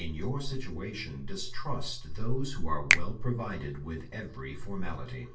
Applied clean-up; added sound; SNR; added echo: none; Finger snapping; 3 dB; reverberation time 0.3 s.